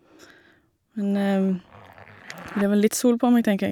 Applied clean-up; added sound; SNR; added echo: none; Zipper (clothing); 19 dB; none.